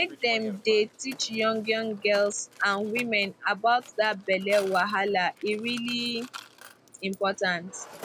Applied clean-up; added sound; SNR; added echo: none; Mechanisms; 20 dB; none.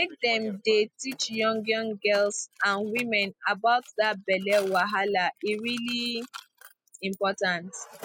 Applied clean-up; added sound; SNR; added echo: classical method spectral subtraction.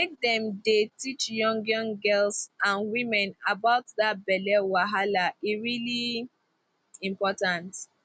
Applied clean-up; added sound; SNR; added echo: none; none; none; none.